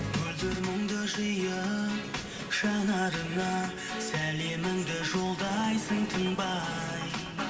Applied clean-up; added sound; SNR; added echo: none; Tools; 17 dB; reverberation time 0.9 s.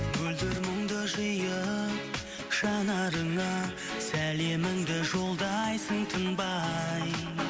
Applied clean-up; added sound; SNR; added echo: none; none; none; none.